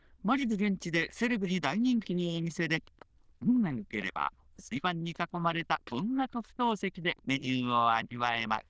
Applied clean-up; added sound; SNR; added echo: neural diffusion model UNIVERSE++.